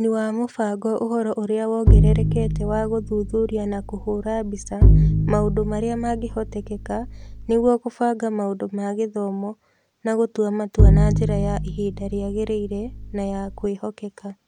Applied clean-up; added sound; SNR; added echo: none; Bowed string instrument; -4 dB; none.